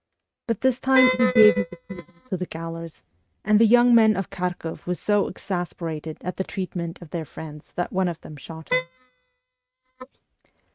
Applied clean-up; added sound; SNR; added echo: neural mask model RNNoise.